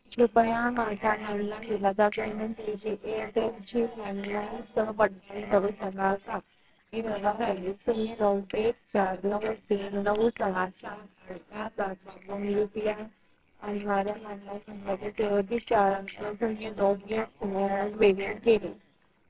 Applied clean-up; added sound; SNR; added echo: neural separator model SepFormer WHAMR!.